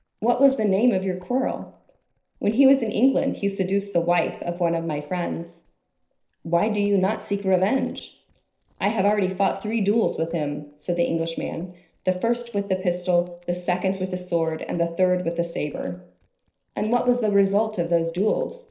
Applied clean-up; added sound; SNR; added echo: neural separator model SepFormer DNS4.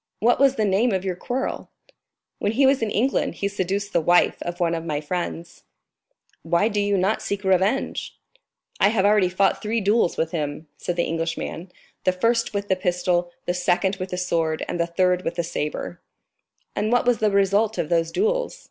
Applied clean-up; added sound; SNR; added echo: none; none; none; none.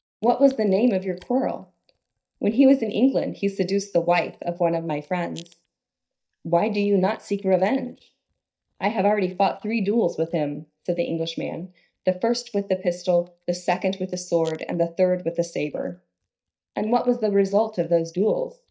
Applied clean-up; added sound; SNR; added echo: neural mask model DeepFilterNet 3.